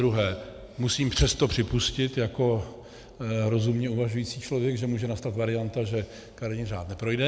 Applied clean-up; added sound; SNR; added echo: none; Shatter; 17 dB; none.